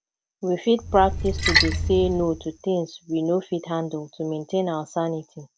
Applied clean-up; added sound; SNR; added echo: none; Splash, splatter; 1 dB; none.